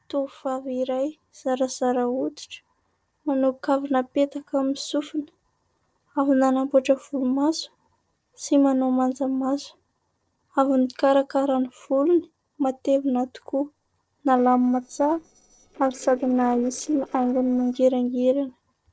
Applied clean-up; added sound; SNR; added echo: neural separator model SepFormer DNS4.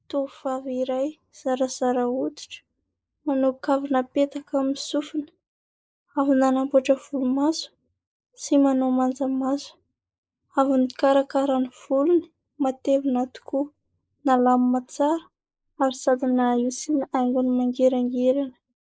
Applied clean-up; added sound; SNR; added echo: neural mask model Resemble Enhance denoiser.